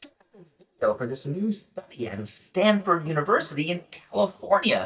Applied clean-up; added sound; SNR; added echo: neural mask model DeepFilterNet 3.